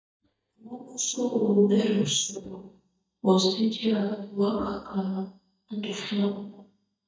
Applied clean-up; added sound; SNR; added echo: neural mask model DeepFilterNet 3.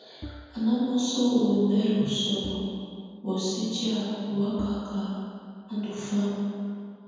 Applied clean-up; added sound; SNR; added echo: none; Bowed string instrument; 20 dB; reverberation time 2.1 s.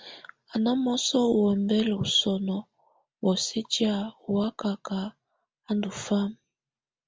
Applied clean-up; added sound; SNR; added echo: none; none; none; none.